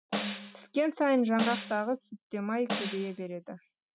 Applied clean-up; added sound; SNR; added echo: none; Snare drum; 8 dB; none.